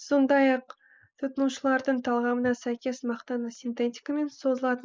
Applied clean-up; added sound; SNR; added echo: neural mask model Resemble Enhance denoiser.